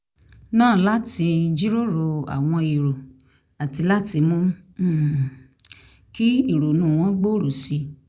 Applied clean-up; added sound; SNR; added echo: none; none; none; none.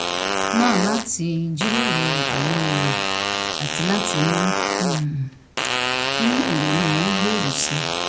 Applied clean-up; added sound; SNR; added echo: none; Fart; -1 dB; none.